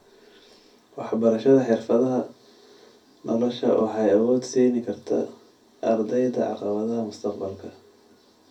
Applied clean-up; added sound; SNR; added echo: none; none; none; reverberation time 0.3 s.